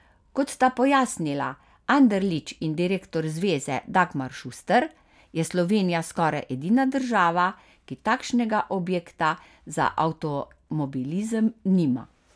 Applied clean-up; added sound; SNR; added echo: none; none; none; none.